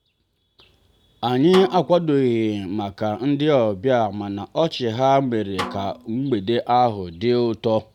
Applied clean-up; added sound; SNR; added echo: none; Snare drum; 15 dB; none.